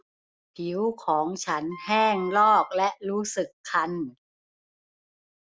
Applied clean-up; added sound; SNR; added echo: none; Wind instrument, woodwind instrument; 15 dB; none.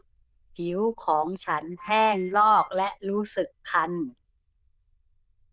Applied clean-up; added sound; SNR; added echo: neural diffusion model UNIVERSE++.